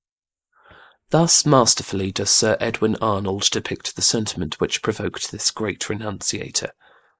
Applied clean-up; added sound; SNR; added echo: neural mask model Resemble Enhance denoiser.